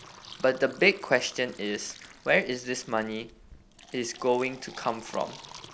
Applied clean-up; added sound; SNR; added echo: none; Fill (with liquid); 20 dB; none.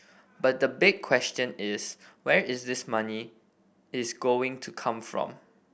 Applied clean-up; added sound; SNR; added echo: none; none; none; none.